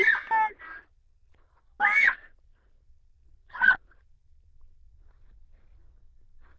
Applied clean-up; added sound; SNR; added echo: neural diffusion model UNIVERSE++.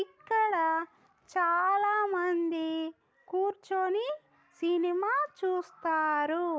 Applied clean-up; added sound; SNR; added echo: none; none; none; none.